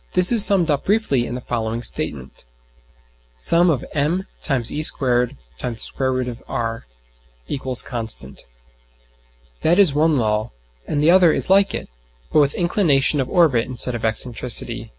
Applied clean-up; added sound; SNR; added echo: none; none; none; none.